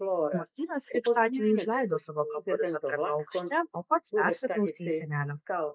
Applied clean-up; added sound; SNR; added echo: neural mask model Resemble Enhance denoiser.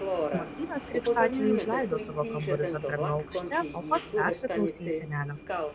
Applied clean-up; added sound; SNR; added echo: none; Subway, metro, underground; 1 dB; none.